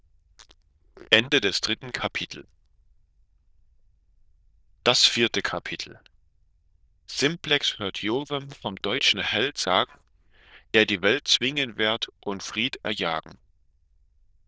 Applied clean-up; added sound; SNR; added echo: neural diffusion model UNIVERSE++.